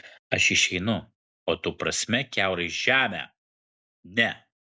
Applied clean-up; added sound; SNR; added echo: none; none; none; none.